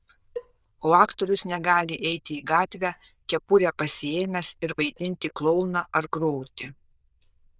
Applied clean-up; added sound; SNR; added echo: neural diffusion model UNIVERSE++.